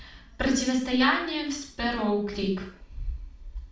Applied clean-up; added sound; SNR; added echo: none; none; none; reverberation time 0.5 s.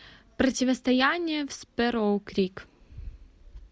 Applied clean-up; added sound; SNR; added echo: none; none; none; none.